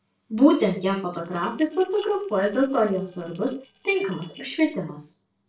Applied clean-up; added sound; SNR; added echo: neural separator model SepFormer DNS4.